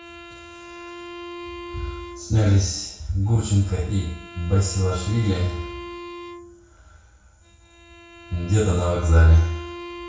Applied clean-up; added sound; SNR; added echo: none; Bowed string instrument; 16 dB; reverberation time 0.6 s.